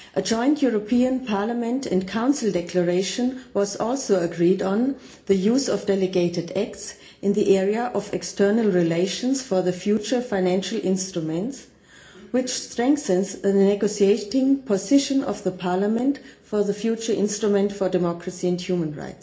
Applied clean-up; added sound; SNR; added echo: none; none; none; reverberation time 0.4 s.